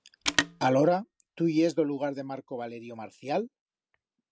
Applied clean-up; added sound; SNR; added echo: none; Telephone; 7 dB; none.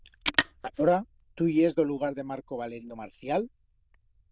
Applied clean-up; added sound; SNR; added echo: neural diffusion model UNIVERSE++.